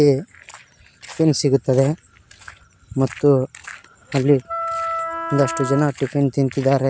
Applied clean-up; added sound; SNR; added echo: none; Wind instrument, woodwind instrument; 6 dB; none.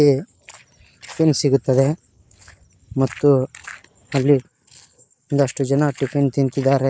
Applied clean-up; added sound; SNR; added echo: neural mask model Resemble Enhance denoiser.